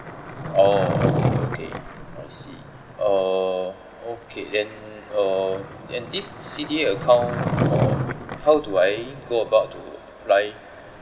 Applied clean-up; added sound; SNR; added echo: none; Skateboard; 5 dB; none.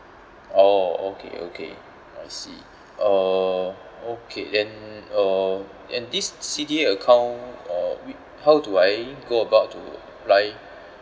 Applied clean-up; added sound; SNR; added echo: none; none; none; none.